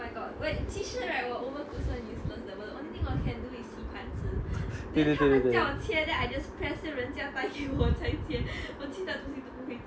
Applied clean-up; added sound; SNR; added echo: none; none; none; none.